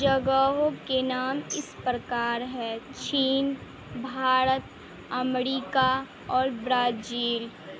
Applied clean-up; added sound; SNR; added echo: none; Tambourine; 17 dB; none.